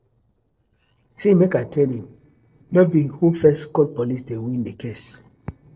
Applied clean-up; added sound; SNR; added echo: neural separator model SepFormer DNS4.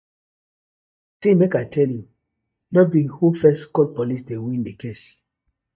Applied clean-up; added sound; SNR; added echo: neural mask model DeepFilterNet 3.